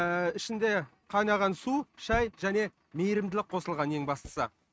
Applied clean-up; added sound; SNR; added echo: neural mask model RNNoise.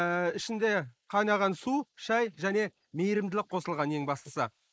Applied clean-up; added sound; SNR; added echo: neural mask model Resemble Enhance denoiser.